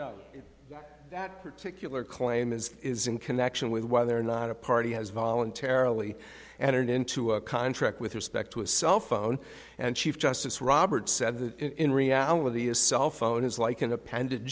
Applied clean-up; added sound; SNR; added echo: none; none; none; none.